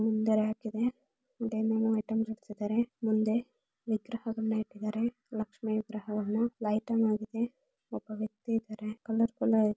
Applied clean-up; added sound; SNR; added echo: none; none; none; none.